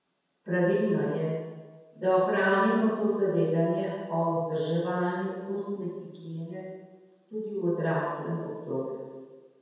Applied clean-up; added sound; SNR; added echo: none; none; none; reverberation time 1.2 s.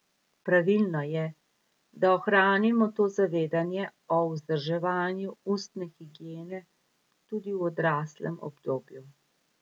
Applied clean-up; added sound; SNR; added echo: none; none; none; none.